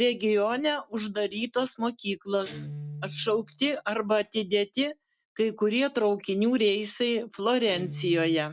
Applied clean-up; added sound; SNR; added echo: none; Guitar; 17 dB; none.